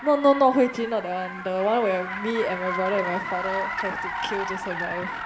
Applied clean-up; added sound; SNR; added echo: none; Car; 7 dB; reverberation time 1.6 s.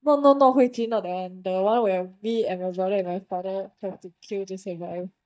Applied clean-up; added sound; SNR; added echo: neural mask model DeepFilterNet 3.